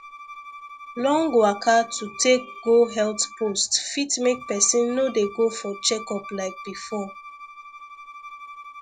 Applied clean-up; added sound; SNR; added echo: none; Bowed string instrument; 16 dB; none.